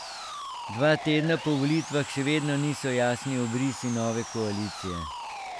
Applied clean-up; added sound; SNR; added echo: none; Sawing; 10 dB; none.